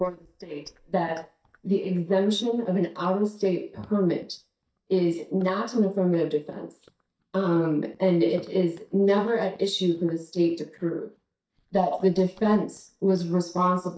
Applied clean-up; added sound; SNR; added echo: neural mask model DeepFilterNet 3.